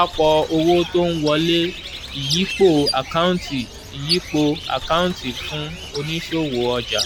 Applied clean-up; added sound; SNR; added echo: none; Bird; 9 dB; none.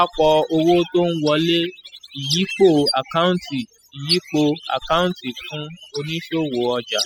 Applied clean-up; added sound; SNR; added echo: classical method spectral subtraction.